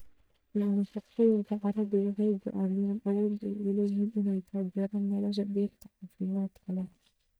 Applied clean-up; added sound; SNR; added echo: neural mask model DeepFilterNet 3.